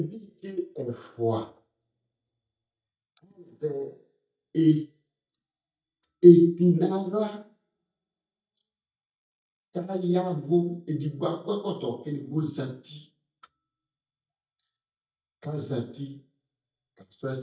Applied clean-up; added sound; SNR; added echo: neural mask model DeepFilterNet 3.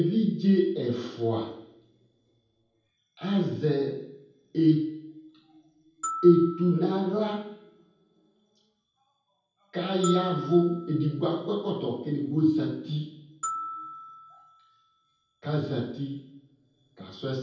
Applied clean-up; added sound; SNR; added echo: none; Glockenspiel; 13 dB; reverberation time 0.9 s.